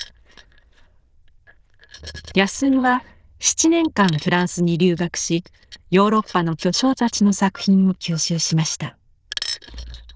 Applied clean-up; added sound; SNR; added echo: neural diffusion model UNIVERSE++.